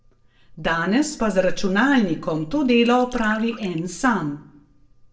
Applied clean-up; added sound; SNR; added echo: neural separator model SepFormer DNS4.